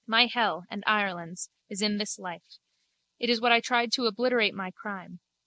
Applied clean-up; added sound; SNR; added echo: none; none; none; none.